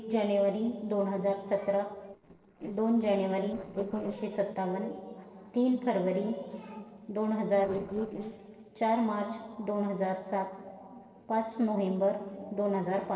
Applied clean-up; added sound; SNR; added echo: neural separator model SepFormer DNS4.